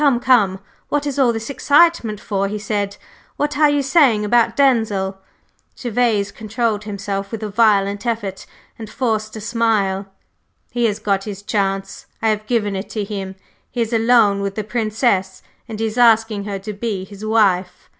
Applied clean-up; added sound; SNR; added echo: none; none; none; none.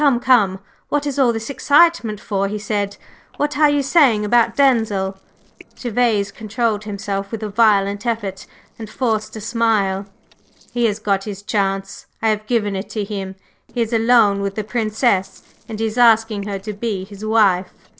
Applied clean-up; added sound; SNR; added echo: neural separator model SepFormer DNS4.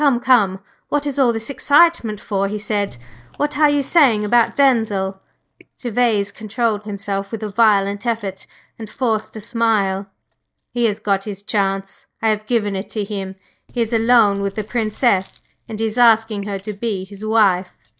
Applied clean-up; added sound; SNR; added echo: neural mask model DeepFilterNet 3.